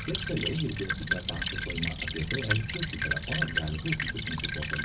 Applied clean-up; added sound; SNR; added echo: none; Stream / Trickle, dribble; -2 dB; reverberation time 0.4 s.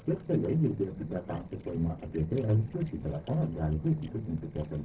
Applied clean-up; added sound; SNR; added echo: neural separator model SepFormer DNS4.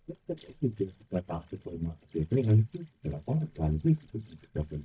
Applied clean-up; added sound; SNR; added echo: neural mask model DeepFilterNet 3.